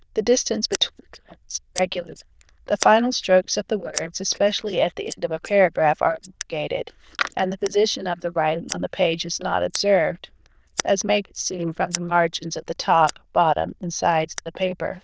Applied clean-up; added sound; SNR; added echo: neural diffusion model UNIVERSE++.